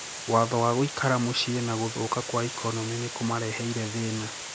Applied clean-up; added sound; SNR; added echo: none; Water; 8 dB; none.